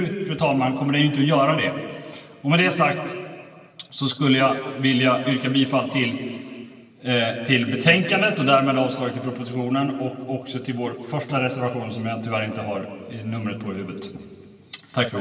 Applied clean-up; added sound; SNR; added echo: none; none; none; reverberation time 2.4 s.